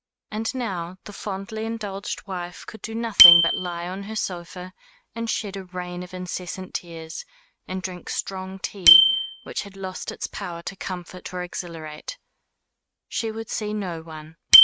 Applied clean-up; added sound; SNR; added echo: neural mask model RNNoise.